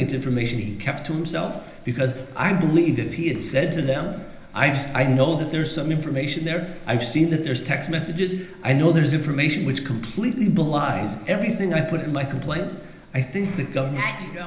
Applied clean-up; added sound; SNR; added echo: none; Livestock, farm animals, working animals; 19 dB; reverberation time 1.0 s.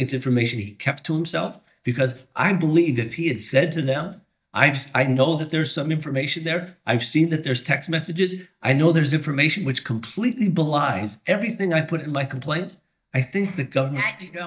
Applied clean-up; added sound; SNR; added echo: neural mask model DeepFilterNet 3.